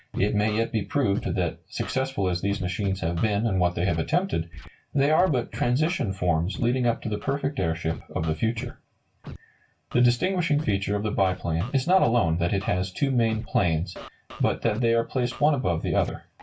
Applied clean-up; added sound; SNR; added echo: none; Scratching (performance technique); 18 dB; reverberation time 0.2 s.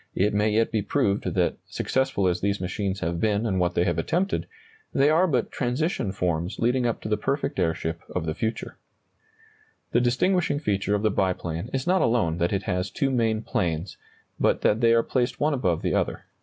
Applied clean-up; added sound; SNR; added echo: none; none; none; none.